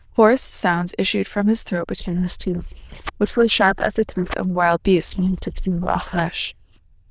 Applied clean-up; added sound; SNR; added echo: neural diffusion model UNIVERSE++.